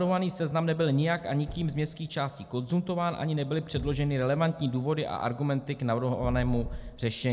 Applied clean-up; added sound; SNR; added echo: none; Thump, thud; 14 dB; none.